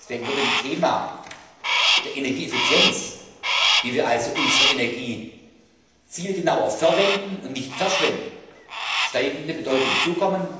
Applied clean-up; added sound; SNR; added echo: none; Crow; 0 dB; reverberation time 0.9 s.